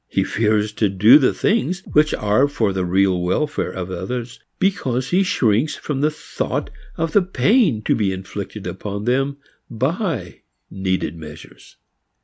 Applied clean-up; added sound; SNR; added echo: none; Bass drum; 20 dB; none.